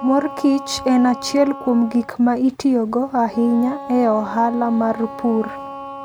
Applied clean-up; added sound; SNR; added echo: none; Wind instrument, woodwind instrument; 14 dB; none.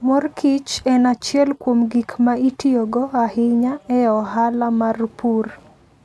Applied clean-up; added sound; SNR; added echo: none; none; none; none.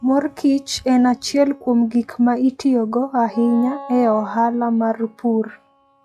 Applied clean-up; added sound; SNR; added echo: classical method log-MMSE.